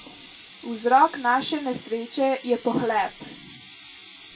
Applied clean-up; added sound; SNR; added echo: none; Water tap, faucet; 12 dB; reverberation time 0.2 s.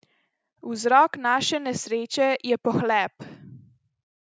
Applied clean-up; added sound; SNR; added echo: none; none; none; none.